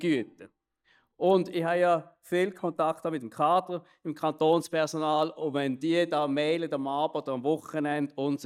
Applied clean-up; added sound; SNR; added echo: neural mask model DeepFilterNet 3.